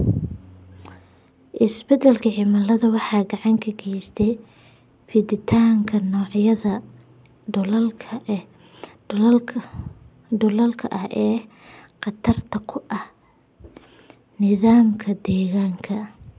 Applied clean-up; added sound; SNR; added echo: none; none; none; none.